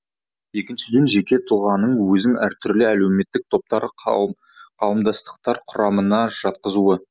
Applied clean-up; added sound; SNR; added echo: none; none; none; none.